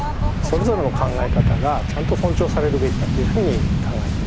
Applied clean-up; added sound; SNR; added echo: none; Waves, surf; -4 dB; none.